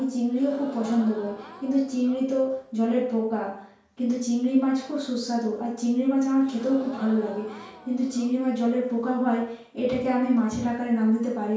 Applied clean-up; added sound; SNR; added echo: none; Crowd / Gasp; 19 dB; reverberation time 0.5 s.